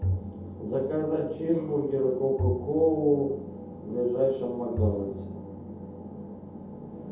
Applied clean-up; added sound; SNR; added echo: none; Bowed string instrument; 7 dB; reverberation time 0.7 s.